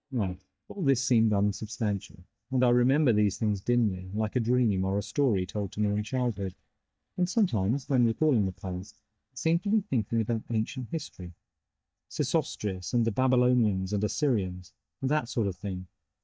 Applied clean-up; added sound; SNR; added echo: neural mask model DeepFilterNet 3.